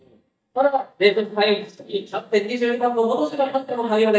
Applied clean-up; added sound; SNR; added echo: neural mask model DeepFilterNet 3.